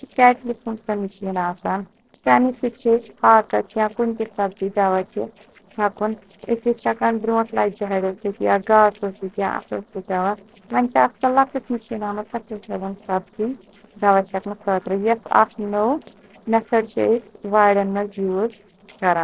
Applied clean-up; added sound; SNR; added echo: neural separator model SepFormer DNS4.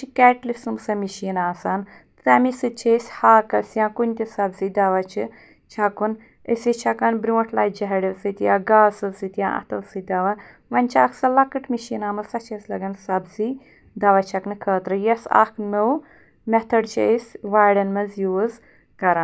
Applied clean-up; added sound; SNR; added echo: none; none; none; none.